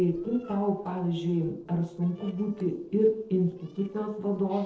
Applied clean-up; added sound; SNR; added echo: neural separator model SepFormer DNS4.